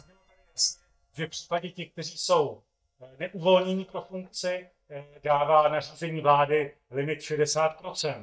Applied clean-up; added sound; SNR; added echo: neural mask model DeepFilterNet 3.